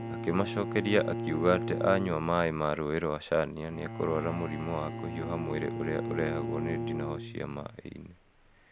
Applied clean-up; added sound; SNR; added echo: none; Bowed string instrument; 5 dB; none.